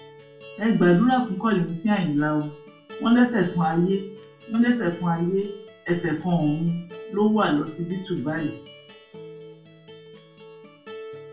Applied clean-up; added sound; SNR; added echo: none; Acoustic guitar; 18 dB; reverberation time 0.3 s.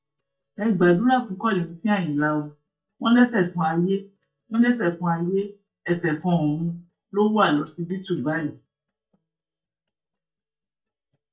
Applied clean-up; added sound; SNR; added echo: neural mask model DeepFilterNet 3.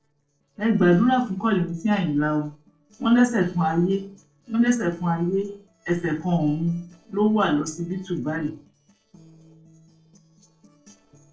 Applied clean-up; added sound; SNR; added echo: neural separator model SepFormer DNS4.